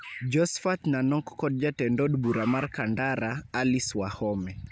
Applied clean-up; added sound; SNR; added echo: none; Alarm; 18 dB; none.